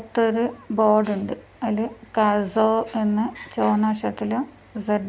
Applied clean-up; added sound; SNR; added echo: none; none; none; none.